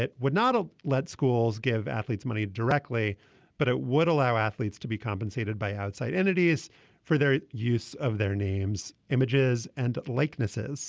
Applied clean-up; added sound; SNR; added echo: none; none; none; none.